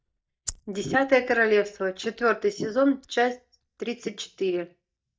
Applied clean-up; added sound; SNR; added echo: neural mask model DeepFilterNet 3.